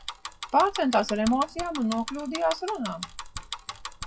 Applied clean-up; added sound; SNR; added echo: classical method WPE with log-MMSE.